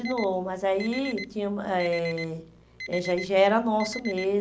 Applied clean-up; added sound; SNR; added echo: none; Alarm; 14 dB; none.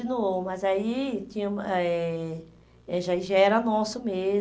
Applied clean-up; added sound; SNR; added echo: none; none; none; none.